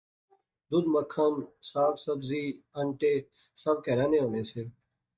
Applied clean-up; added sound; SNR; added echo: neural mask model DeepFilterNet 3.